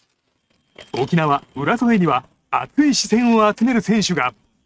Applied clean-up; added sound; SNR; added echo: neural mask model RNNoise.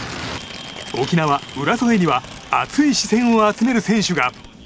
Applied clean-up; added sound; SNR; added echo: none; Tearing; 19 dB; none.